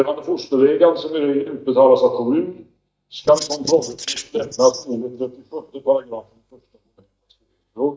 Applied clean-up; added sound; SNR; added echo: neural mask model DeepFilterNet 3.